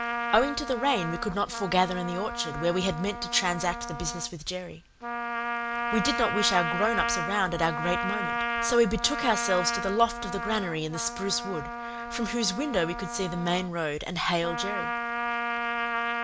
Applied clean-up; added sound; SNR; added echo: none; Trumpet; 4 dB; none.